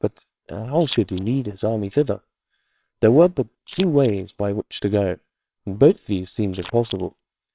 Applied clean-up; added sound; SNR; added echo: neural separator model SepFormer WHAMR!.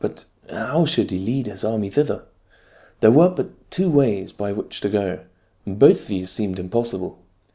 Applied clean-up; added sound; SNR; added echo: none; none; none; none.